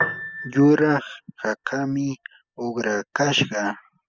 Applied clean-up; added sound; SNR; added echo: classical method spectral subtraction.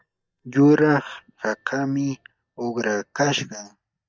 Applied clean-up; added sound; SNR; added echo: neural mask model DeepFilterNet 3.